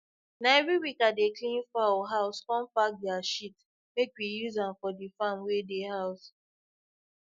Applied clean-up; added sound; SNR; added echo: none; none; none; none.